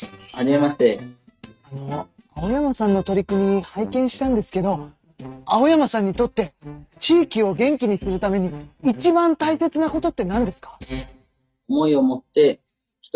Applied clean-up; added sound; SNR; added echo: neural mask model RNNoise.